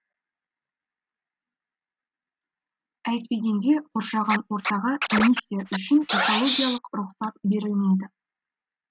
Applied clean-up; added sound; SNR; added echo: none; Scratching (performance technique); -1 dB; none.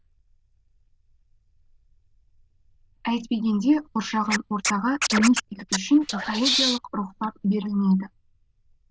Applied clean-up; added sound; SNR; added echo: neural diffusion model UNIVERSE++.